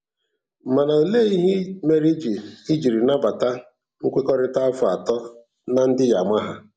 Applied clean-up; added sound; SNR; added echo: none; none; none; none.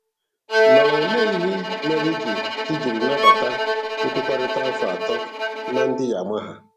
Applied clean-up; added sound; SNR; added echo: none; Bowed string instrument + Bowed string instrument; -4 dB; none.